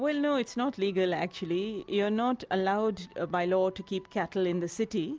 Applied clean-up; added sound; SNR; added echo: none; none; none; none.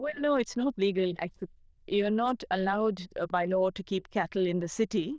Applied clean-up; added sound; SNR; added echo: neural diffusion model UNIVERSE++.